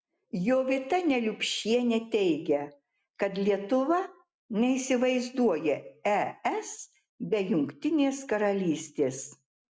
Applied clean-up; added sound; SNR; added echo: none; none; none; none.